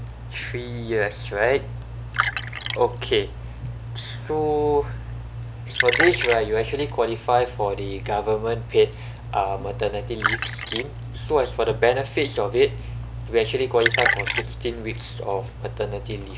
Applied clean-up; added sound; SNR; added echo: none; Liquid; 4 dB; none.